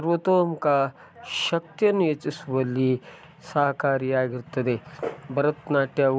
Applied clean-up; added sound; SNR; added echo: none; none; none; none.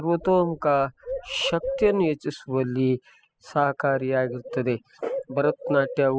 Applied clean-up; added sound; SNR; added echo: classical method spectral subtraction.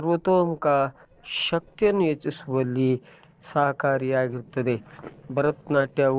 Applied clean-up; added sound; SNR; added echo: neural separator model SepFormer DNS4.